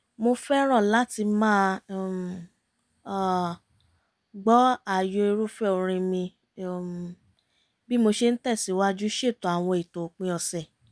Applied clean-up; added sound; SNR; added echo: none; none; none; none.